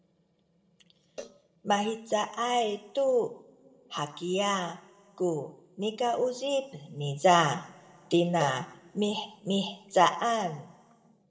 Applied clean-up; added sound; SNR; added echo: neural separator model SepFormer DNS4.